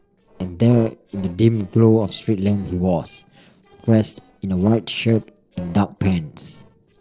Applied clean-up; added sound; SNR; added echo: neural separator model SepFormer DNS4.